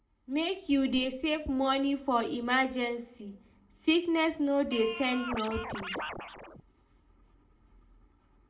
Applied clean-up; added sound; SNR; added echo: none; Scratching (performance technique); 8 dB; reverberation time 0.3 s.